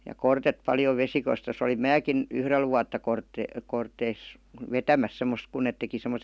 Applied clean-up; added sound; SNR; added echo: none; none; none; none.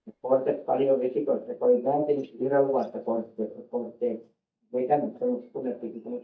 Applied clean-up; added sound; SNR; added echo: neural mask model DeepFilterNet 3.